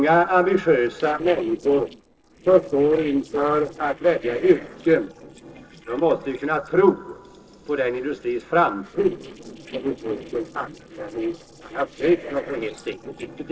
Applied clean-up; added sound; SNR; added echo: neural separator model SepFormer DNS4.